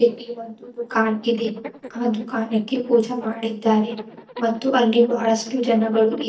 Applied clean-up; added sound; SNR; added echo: neural mask model DeepFilterNet 3.